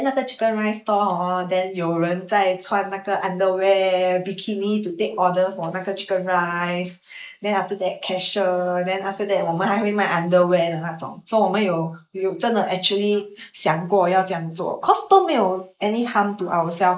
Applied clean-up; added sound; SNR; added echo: neural mask model Resemble Enhance denoiser.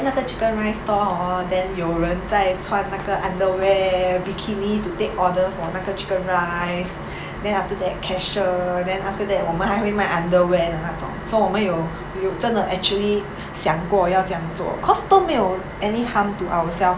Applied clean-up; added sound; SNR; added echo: none; none; none; none.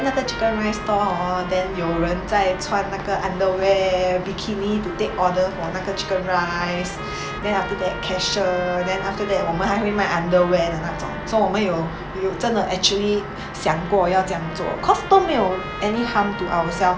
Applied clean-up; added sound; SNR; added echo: none; Trumpet; 14 dB; none.